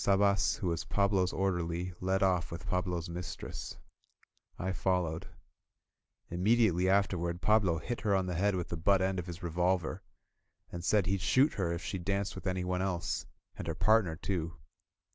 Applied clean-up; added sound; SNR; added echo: none; none; none; none.